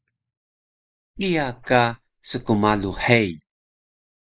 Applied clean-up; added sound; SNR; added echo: neural mask model Resemble Enhance denoiser.